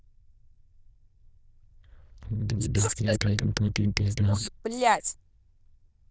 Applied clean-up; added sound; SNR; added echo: neural diffusion model UNIVERSE++.